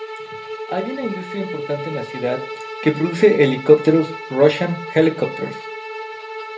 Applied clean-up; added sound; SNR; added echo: none; Bowed string instrument; 11 dB; reverberation time 0.3 s.